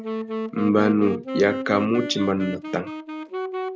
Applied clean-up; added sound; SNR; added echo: none; Wind instrument, woodwind instrument; 6 dB; none.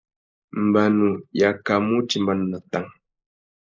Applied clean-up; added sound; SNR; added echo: neural mask model Resemble Enhance denoiser.